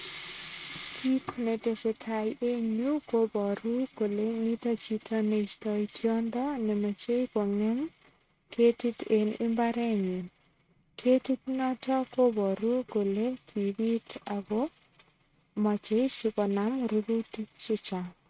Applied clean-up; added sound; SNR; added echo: neural mask model RNNoise.